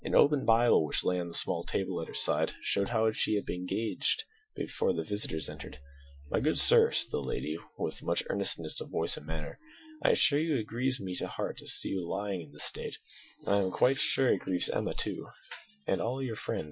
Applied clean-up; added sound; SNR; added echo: classical method Wiener filter.